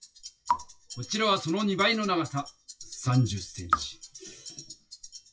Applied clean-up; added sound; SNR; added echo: classical method WPE with log-MMSE.